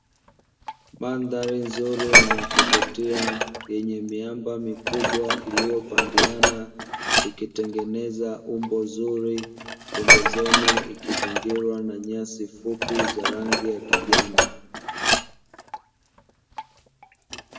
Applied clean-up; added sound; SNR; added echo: none; Dishes, pots, and pans; -5 dB; reverberation time 1.4 s.